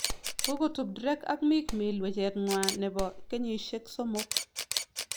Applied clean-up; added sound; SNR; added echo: none; Camera + Clapping; 5 dB; none.